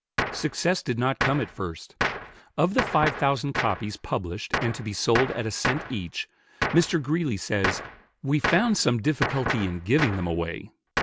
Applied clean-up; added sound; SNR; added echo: none; Gunshot, gunfire; 5 dB; none.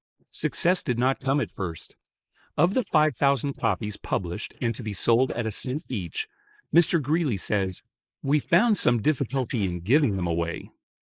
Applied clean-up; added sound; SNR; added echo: neural mask model Resemble Enhance denoiser.